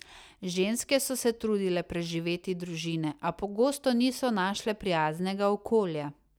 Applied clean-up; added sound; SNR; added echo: none; none; none; none.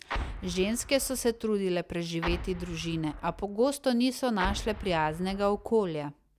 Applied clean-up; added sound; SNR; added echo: none; Explosion; 10 dB; none.